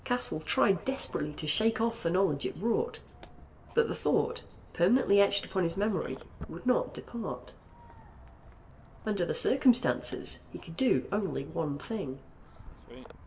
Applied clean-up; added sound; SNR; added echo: none; Walk, footsteps; 19 dB; reverberation time 0.8 s.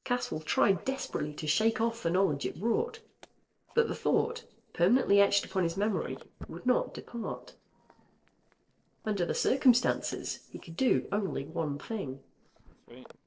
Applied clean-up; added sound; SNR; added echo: neural separator model SepFormer DNS4.